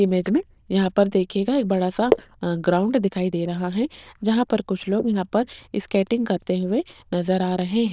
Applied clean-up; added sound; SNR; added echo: neural diffusion model UNIVERSE++.